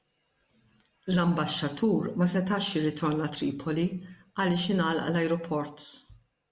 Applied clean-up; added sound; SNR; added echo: none; none; none; none.